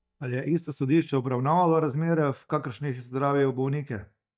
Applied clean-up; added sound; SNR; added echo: neural mask model DeepFilterNet 3.